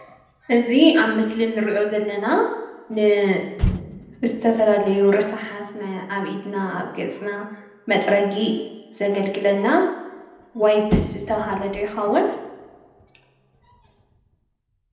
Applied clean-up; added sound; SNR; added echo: none; Motor vehicle (road); 14 dB; reverberation time 0.8 s.